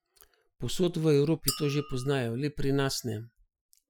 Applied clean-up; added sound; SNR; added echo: classical method Wiener filter.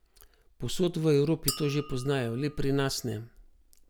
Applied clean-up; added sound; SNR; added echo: none; Chink, clink; 11 dB; none.